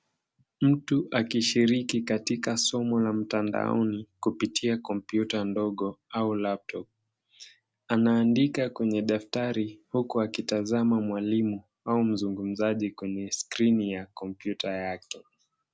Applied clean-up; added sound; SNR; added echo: none; none; none; none.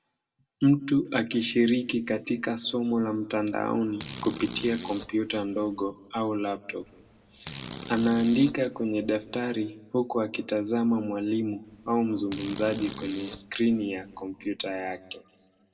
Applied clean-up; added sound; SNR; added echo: none; Fart; 14 dB; reverberation time 0.8 s.